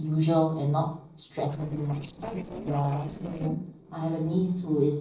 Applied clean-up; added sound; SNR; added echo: neural separator model SepFormer DNS4.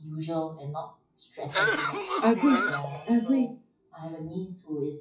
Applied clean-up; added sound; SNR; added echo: classical method WPE with log-MMSE.